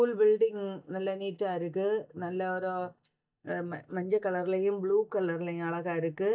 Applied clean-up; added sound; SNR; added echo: neural mask model DeepFilterNet 3.